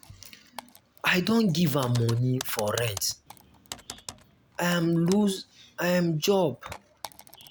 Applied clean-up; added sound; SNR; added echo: none; Typing; 17 dB; none.